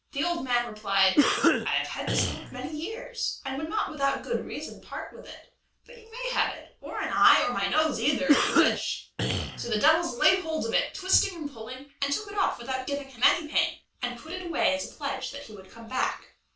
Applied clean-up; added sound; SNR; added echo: none; Cough; -2 dB; reverberation time 0.3 s.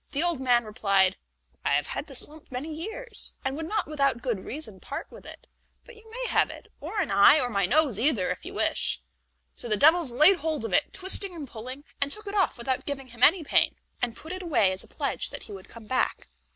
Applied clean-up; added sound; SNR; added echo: none; none; none; none.